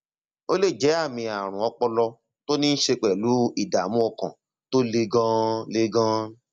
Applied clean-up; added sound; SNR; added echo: none; none; none; none.